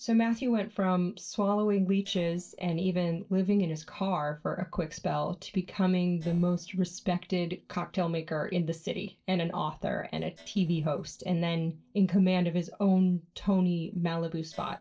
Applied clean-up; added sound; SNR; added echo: neural separator model SepFormer DNS4.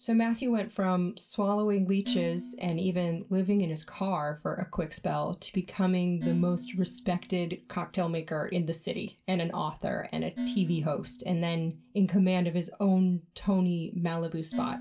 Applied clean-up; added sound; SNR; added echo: none; Dishes, pots, and pans; 14 dB; reverberation time 0.2 s.